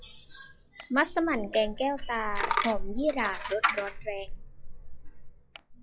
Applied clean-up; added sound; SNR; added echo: classical method log-MMSE.